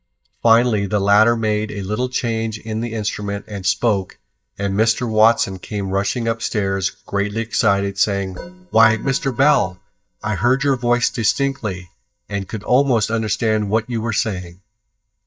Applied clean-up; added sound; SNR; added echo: neural mask model DeepFilterNet 3.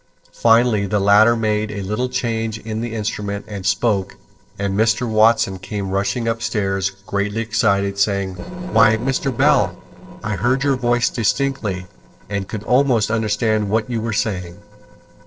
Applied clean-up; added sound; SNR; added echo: neural separator model SepFormer DNS4.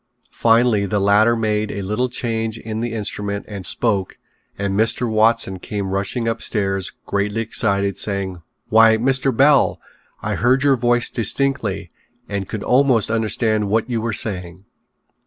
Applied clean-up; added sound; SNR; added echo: none; none; none; none.